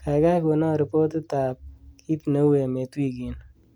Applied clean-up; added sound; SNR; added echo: none; none; none; none.